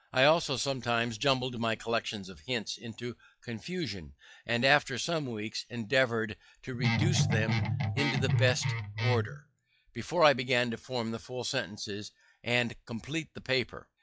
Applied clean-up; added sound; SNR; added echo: classical method log-MMSE.